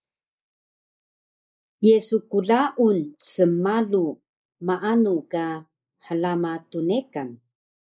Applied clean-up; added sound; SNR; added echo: neural mask model Resemble Enhance denoiser.